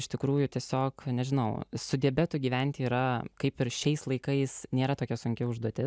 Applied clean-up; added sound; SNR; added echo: none; none; none; none.